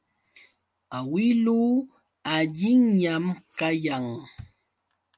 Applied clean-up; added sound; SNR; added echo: none; none; none; none.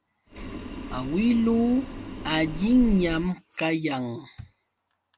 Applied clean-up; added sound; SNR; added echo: none; Boiling; 9 dB; none.